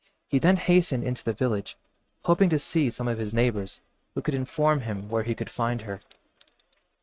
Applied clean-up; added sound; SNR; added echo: neural mask model RNNoise.